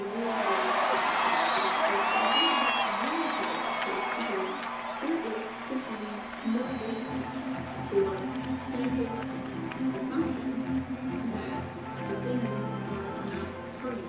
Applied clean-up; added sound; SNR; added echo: none; Cheering; -5 dB; reverberation time 0.6 s.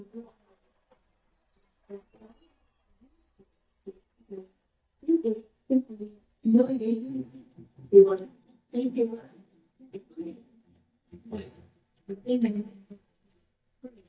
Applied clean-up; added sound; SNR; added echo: neural mask model DeepFilterNet 3.